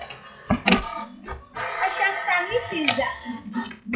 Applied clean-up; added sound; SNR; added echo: classical method log-MMSE.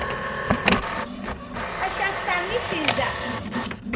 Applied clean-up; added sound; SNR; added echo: none; Printer; -5 dB; none.